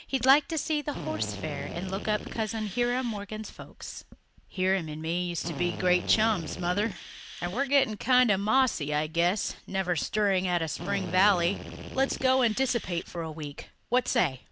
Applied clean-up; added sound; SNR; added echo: none; Drill; 11 dB; none.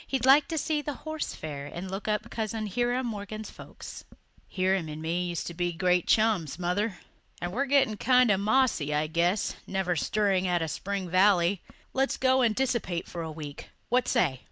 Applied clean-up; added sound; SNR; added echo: none; none; none; none.